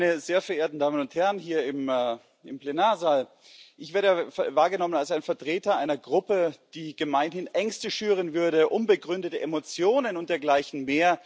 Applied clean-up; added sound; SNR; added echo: none; none; none; none.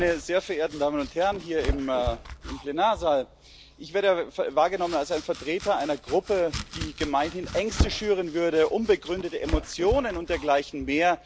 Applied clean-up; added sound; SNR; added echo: none; Domestic sounds, home sounds; 10 dB; none.